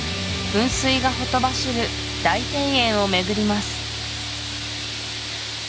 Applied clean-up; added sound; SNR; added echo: none; none; none; none.